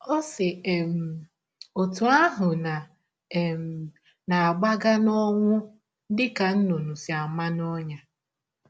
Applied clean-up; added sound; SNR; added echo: none; none; none; none.